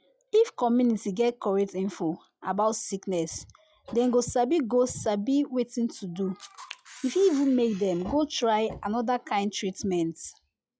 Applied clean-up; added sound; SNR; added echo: classical method log-MMSE.